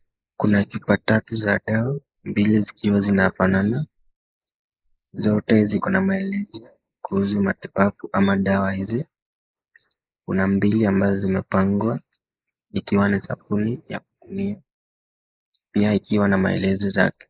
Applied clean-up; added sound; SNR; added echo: neural mask model Resemble Enhance denoiser.